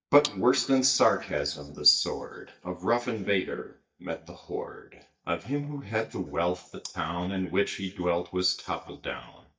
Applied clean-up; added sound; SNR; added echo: neural mask model DeepFilterNet 3.